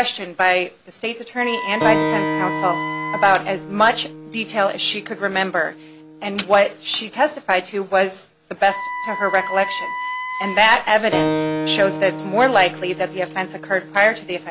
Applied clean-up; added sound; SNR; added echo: none; Wind instrument, woodwind instrument + Keyboard (musical); 7 dB; none.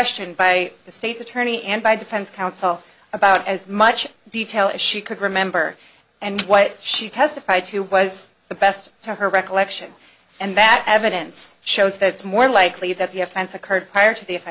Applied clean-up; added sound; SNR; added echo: none; none; none; none.